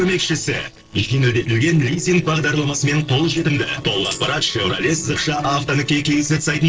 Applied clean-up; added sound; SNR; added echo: neural separator model SepFormer DNS4.